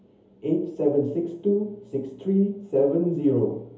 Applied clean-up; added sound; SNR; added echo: none; none; none; reverberation time 0.7 s.